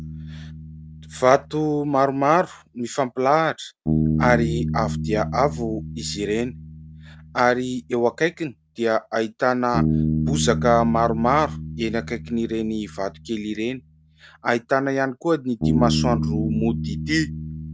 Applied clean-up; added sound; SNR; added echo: none; Bass guitar; 4 dB; none.